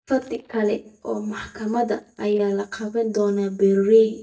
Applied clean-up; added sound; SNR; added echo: neural mask model DeepFilterNet 3.